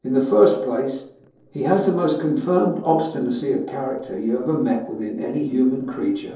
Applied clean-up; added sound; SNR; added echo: neural separator model SepFormer DNS4.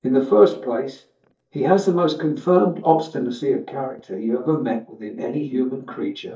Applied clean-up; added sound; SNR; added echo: neural mask model DeepFilterNet 3.